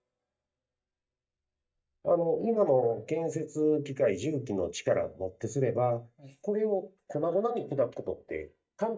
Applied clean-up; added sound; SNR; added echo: neural mask model DeepFilterNet 3.